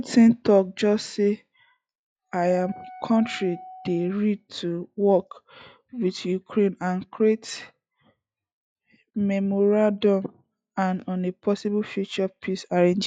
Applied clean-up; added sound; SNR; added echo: classical method log-MMSE.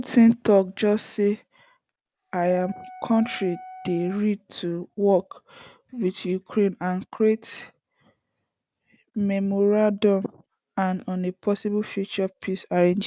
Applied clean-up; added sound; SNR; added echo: none; Wind instrument, woodwind instrument; 19 dB; none.